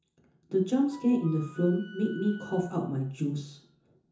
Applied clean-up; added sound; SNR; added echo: none; Wind instrument, woodwind instrument; 20 dB; reverberation time 0.6 s.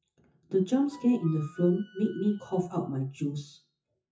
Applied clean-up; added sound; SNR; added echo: classical method WPE with log-MMSE.